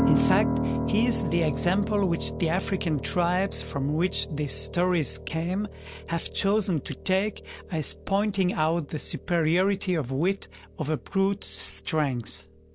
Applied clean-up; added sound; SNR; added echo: none; Piano; 6 dB; none.